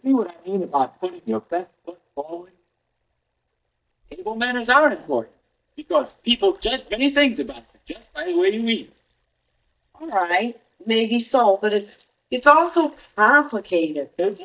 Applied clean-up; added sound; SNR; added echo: neural mask model DeepFilterNet 3.